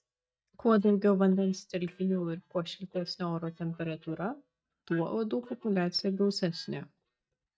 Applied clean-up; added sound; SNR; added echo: neural mask model DeepFilterNet 3.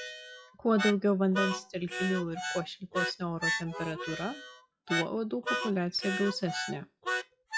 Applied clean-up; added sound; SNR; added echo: classical method WPE with log-MMSE.